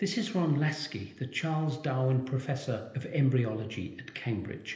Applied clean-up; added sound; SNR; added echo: none; none; none; reverberation time 1.4 s.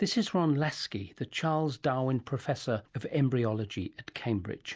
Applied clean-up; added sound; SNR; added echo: none; none; none; none.